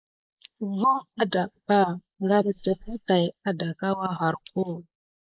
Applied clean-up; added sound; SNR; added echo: neural mask model Resemble Enhance denoiser.